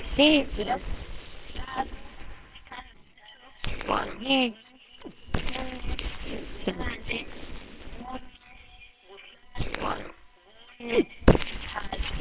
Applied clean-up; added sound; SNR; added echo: neural separator model SepFormer WHAMR!.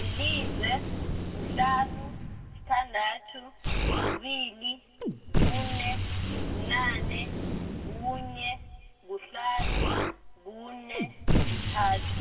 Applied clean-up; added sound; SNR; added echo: none; Explosion; -3 dB; reverberation time 2.7 s.